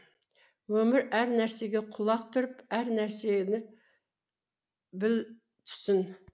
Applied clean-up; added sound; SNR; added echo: none; none; none; none.